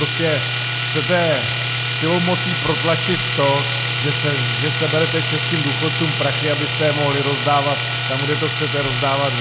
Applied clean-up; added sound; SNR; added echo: none; Domestic sounds, home sounds; 0 dB; none.